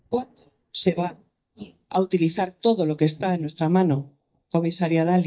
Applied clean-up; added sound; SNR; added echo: neural mask model DeepFilterNet 3.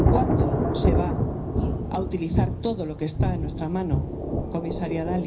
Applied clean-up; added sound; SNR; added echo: none; Thunder / Rain; -5 dB; reverberation time 0.5 s.